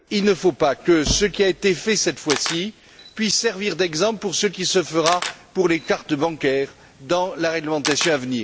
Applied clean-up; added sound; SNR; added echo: none; Camera; 14 dB; none.